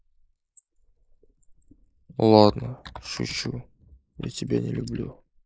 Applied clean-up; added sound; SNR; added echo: neural mask model Resemble Enhance denoiser.